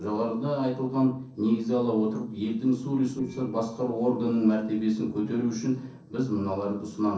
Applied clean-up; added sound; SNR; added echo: neural separator model SepFormer DNS4.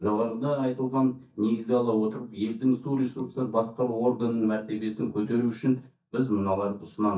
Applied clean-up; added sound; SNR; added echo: neural mask model DeepFilterNet 3.